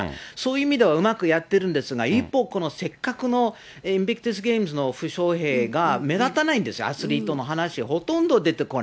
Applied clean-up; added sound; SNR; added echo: none; none; none; none.